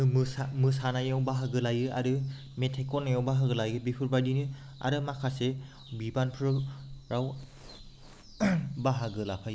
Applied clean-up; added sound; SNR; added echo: none; none; none; none.